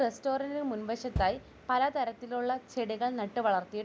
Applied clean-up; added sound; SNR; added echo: none; Bass drum; 12 dB; none.